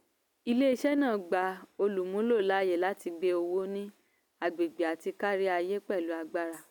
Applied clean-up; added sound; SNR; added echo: none; none; none; none.